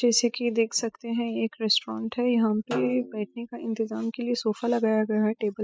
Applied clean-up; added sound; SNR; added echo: classical method spectral subtraction.